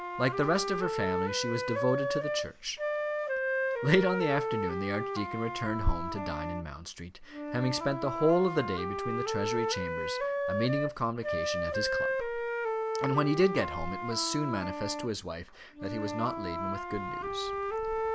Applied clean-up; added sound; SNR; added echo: none; Wind instrument, woodwind instrument; 1 dB; none.